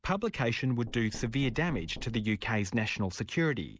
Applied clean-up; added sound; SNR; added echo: none; Knock; 15 dB; none.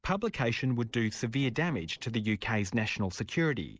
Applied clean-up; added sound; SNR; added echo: neural separator model SepFormer DNS4.